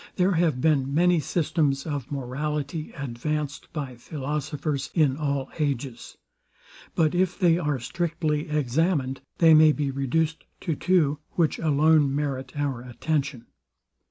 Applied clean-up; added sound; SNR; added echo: none; none; none; none.